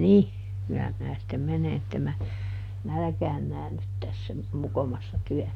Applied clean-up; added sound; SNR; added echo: none; none; none; none.